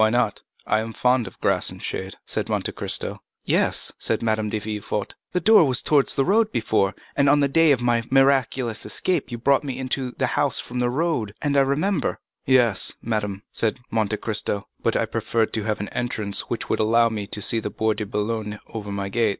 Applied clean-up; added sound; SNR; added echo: none; none; none; none.